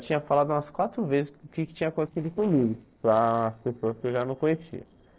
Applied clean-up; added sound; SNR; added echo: neural separator model SepFormer DNS4.